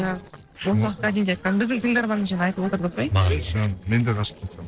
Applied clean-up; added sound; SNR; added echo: neural separator model SepFormer DNS4.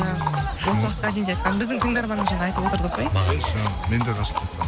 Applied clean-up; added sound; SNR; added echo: none; Livestock, farm animals, working animals; 6 dB; none.